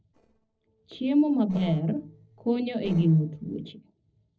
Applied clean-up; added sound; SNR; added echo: neural separator model SepFormer DNS4.